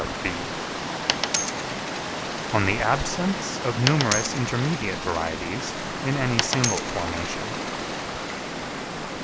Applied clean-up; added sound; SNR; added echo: none; Water + Coin (dropping); 1 dB; none.